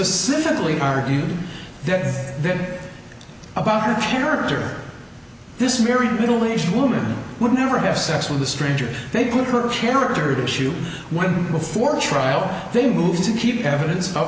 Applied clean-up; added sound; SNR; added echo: none; none; none; none.